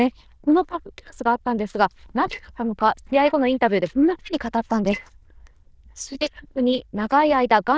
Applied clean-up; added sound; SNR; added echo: neural diffusion model UNIVERSE++.